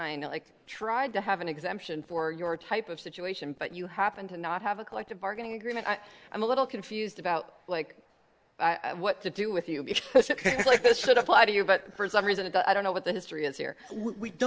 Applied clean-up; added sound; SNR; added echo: neural separator model SepFormer DNS4.